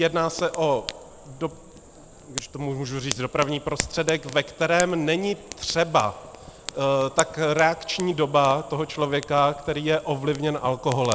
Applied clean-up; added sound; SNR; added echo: none; Fire; 14 dB; none.